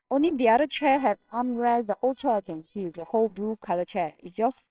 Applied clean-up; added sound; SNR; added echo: neural separator model SepFormer WHAMR!.